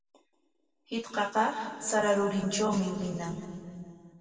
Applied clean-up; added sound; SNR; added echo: none; none; none; reverberation time 2.3 s.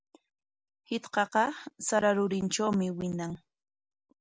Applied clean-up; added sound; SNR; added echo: none; none; none; none.